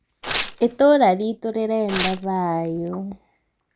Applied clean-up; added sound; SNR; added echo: none; Tearing; 6 dB; none.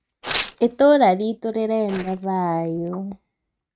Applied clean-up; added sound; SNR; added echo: neural mask model RNNoise.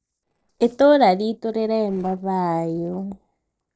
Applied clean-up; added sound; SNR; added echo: neural separator model SepFormer DNS4.